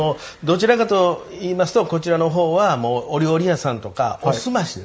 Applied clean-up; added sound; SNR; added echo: none; none; none; none.